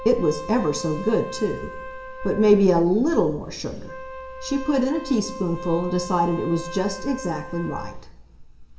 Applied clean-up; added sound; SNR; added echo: none; Wind instrument, woodwind instrument; 14 dB; reverberation time 0.8 s.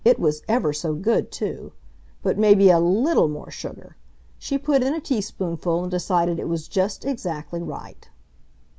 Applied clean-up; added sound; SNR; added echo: none; none; none; none.